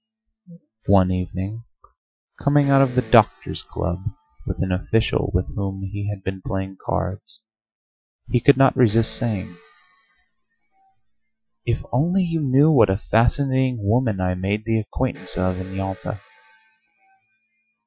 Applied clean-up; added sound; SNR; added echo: classical method Wiener filter.